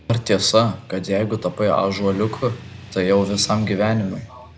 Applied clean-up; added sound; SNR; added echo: none; Motorcycle / Traffic noise, roadway noise; 19 dB; none.